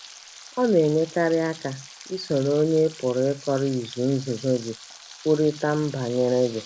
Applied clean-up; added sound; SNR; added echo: none; Frying (food); 19 dB; none.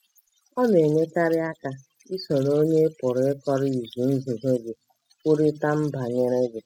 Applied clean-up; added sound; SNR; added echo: classical method spectral subtraction.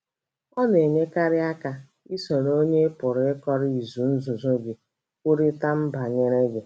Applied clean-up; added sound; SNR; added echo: none; none; none; none.